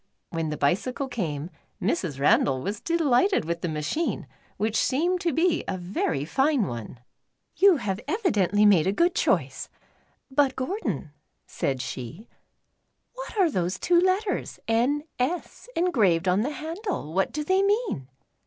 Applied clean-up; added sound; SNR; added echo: none; none; none; none.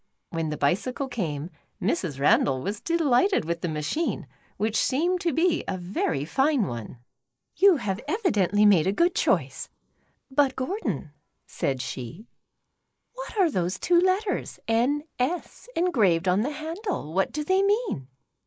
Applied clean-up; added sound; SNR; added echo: neural mask model Resemble Enhance denoiser.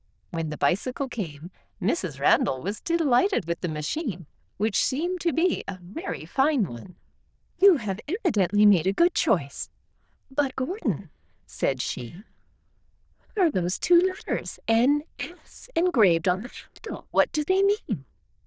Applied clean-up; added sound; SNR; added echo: neural diffusion model UNIVERSE++.